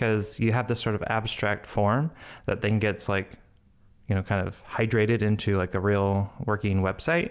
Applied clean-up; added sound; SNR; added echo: none; none; none; none.